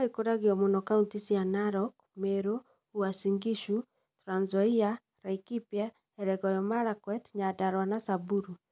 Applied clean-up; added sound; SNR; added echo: none; none; none; none.